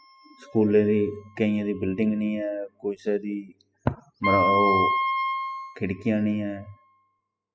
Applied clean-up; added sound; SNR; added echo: classical method spectral subtraction.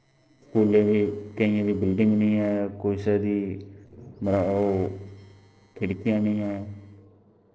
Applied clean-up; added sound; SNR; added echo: neural separator model SepFormer DNS4.